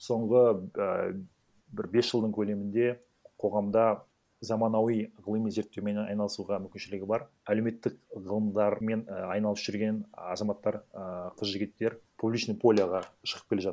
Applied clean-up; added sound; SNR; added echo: none; none; none; none.